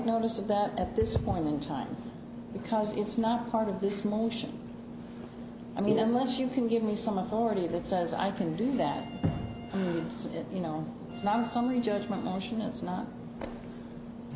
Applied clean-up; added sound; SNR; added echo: none; Bowed string instrument; 19 dB; none.